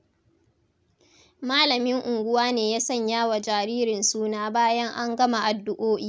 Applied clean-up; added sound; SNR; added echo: none; none; none; none.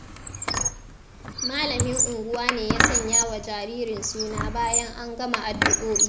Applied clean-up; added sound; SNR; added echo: none; Squeak; -4 dB; reverberation time 1.0 s.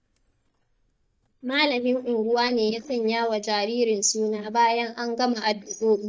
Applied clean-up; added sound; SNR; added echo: neural mask model DeepFilterNet 3.